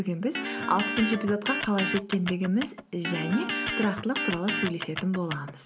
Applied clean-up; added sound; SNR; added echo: none; Electric guitar; 4 dB; none.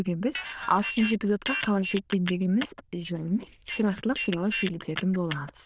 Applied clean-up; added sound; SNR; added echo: neural diffusion model UNIVERSE++.